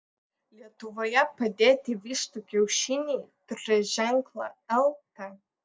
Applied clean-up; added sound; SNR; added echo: none; none; none; none.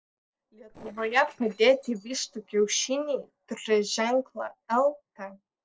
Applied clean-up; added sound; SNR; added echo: neural separator model SepFormer DNS4.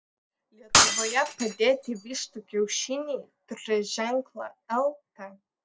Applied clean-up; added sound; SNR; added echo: none; Shatter; -4 dB; none.